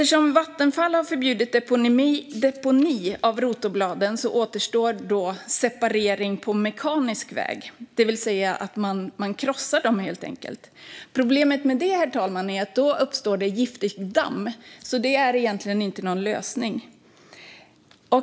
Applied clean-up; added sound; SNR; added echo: none; none; none; none.